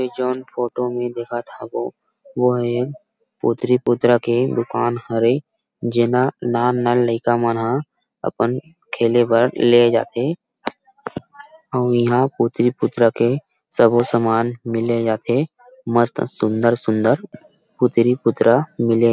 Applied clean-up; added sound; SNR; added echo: none; none; none; none.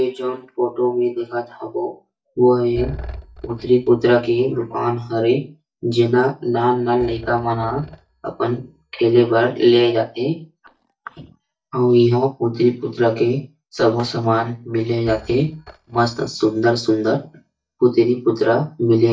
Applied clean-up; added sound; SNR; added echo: neural mask model DeepFilterNet 3.